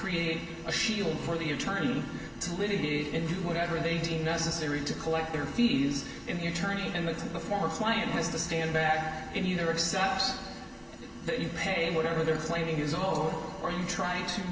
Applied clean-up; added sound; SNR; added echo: none; none; none; reverberation time 2.7 s.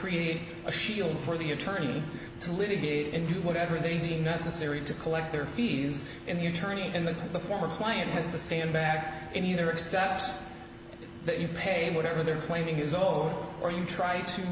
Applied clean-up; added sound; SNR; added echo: none; none; none; none.